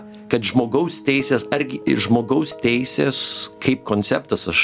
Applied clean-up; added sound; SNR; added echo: none; Guitar; 17 dB; none.